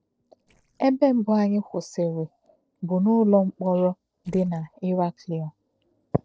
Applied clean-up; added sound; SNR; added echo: neural separator model SepFormer DNS4.